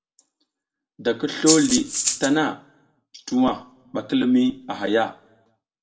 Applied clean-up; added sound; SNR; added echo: none; Rattle (instrument); 0 dB; reverberation time 0.4 s.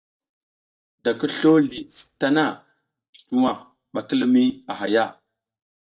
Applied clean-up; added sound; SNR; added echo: neural mask model DeepFilterNet 3.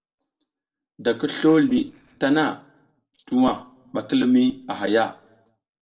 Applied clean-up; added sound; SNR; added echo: neural separator model SepFormer DNS4.